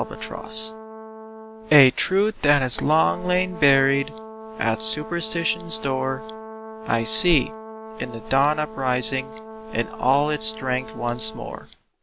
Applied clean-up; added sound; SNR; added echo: none; Brass instrument; 17 dB; none.